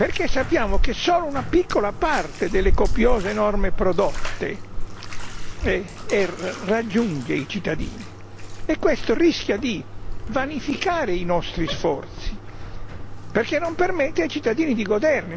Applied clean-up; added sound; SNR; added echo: none; Bathtub (filling or washing); 2 dB; none.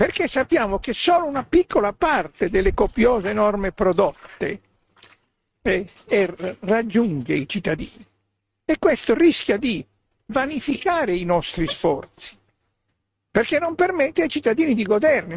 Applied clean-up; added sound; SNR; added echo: neural mask model RNNoise.